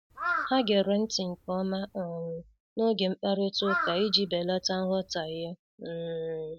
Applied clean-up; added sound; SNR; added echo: none; Crow; 7 dB; none.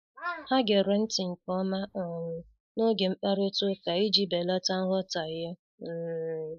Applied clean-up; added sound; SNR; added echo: neural mask model Resemble Enhance denoiser.